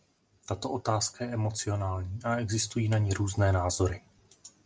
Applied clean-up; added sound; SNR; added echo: none; none; none; none.